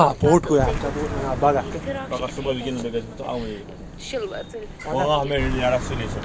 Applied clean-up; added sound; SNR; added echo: none; Car passing by; 9 dB; none.